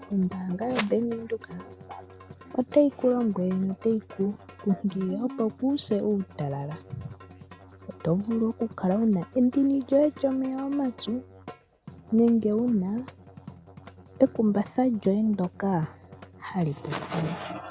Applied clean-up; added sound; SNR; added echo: none; Musical instrument; 19 dB; none.